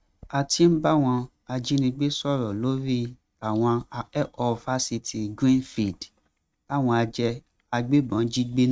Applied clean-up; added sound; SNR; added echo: neural mask model RNNoise.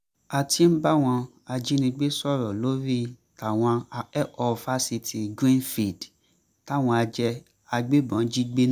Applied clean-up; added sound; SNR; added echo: none; none; none; none.